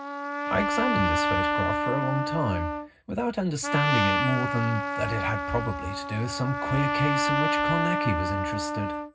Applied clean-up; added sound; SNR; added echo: none; Trumpet; -1 dB; reverberation time 0.4 s.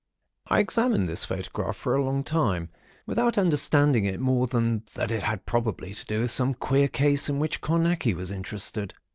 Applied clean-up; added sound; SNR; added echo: none; none; none; none.